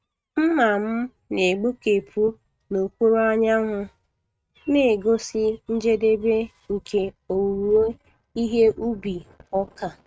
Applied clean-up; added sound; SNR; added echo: neural mask model RNNoise.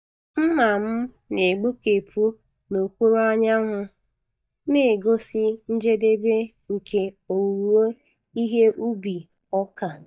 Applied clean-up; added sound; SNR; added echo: neural mask model DeepFilterNet 3.